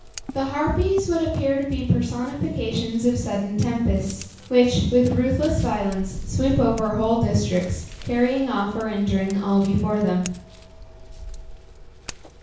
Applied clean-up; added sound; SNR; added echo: none; Scissors; 16 dB; reverberation time 0.7 s.